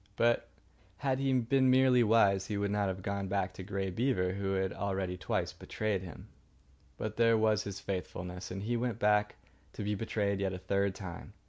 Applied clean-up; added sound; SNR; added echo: none; none; none; none.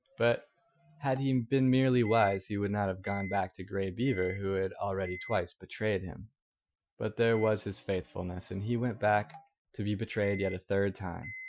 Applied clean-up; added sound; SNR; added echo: classical method Wiener filter.